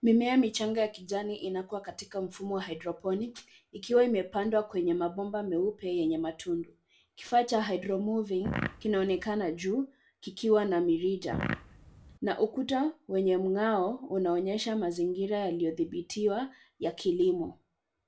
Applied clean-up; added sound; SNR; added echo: none; Fart; 6 dB; reverberation time 0.2 s.